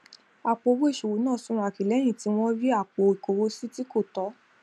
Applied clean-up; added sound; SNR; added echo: none; none; none; none.